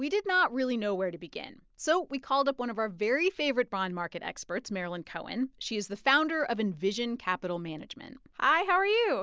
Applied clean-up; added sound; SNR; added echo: none; none; none; none.